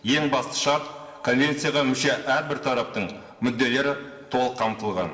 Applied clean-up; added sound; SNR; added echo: none; none; none; reverberation time 1.0 s.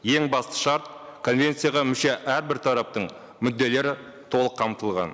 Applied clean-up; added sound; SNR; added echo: none; none; none; none.